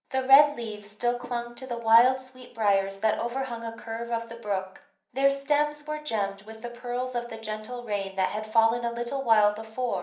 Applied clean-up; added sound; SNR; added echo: none; none; none; reverberation time 0.6 s.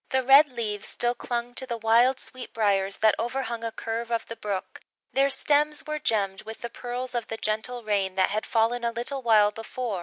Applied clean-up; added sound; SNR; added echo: none; none; none; none.